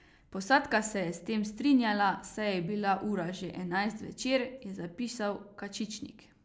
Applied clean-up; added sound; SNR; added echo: none; none; none; none.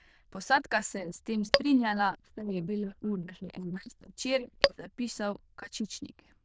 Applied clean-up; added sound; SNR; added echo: neural diffusion model UNIVERSE++.